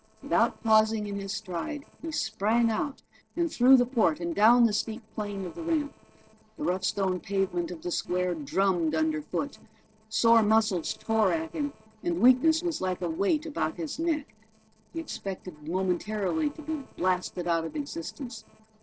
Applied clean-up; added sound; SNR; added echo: neural separator model SepFormer DNS4.